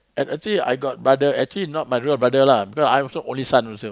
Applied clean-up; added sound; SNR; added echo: none; none; none; none.